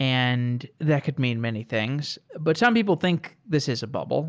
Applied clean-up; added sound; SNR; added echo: none; none; none; none.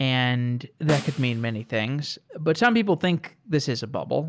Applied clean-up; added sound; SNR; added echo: none; Snare drum; 13 dB; none.